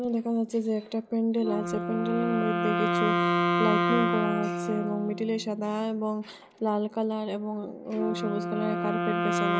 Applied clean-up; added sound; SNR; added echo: none; Wind instrument, woodwind instrument; 0 dB; none.